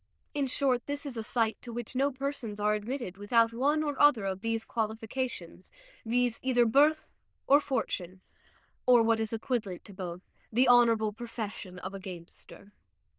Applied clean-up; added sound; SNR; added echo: neural diffusion model UNIVERSE++.